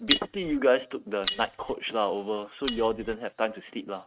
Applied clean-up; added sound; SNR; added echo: neural mask model RNNoise.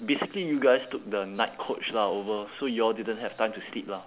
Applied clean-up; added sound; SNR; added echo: none; none; none; none.